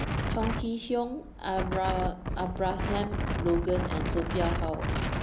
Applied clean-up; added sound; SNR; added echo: none; Wind; 0 dB; none.